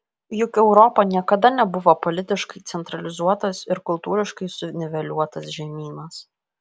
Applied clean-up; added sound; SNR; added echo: none; none; none; none.